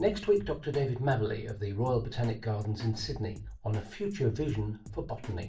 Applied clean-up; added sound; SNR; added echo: none; Drum kit; 15 dB; reverberation time 0.3 s.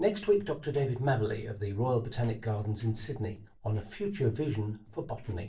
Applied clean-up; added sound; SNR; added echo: neural separator model SepFormer DNS4.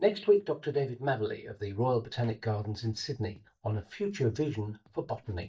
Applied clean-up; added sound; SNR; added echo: neural mask model DeepFilterNet 3.